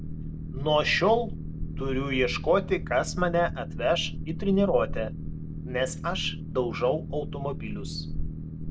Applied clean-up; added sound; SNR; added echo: none; Boat, Water vehicle; 6 dB; none.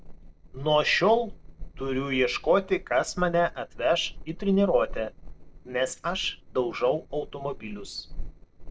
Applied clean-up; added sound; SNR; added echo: neural separator model SepFormer DNS4.